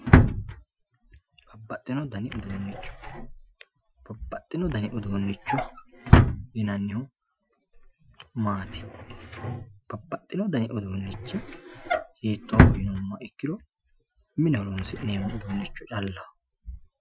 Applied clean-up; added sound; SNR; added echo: classical method Wiener filter.